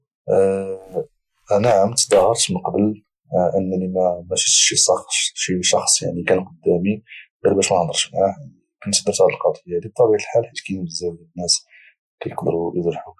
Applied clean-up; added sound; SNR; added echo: classical method Wiener filter.